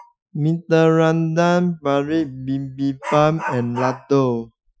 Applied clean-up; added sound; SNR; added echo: classical method Wiener filter.